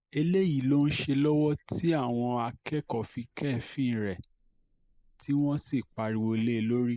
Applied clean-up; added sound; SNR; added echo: neural mask model Resemble Enhance denoiser.